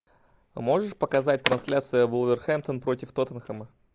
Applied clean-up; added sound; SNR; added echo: none; Skateboard; 11 dB; none.